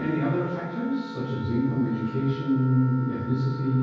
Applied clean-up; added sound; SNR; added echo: none; Wind instrument, woodwind instrument; 14 dB; reverberation time 1.3 s.